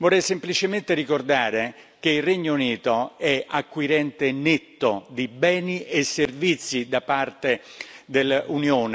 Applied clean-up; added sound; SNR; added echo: none; none; none; none.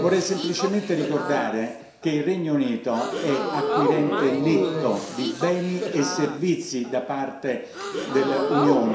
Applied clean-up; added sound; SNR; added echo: none; Crowd / Gasp; 4 dB; reverberation time 0.7 s.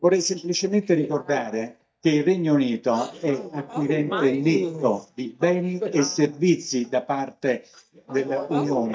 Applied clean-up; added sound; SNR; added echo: neural mask model DeepFilterNet 3.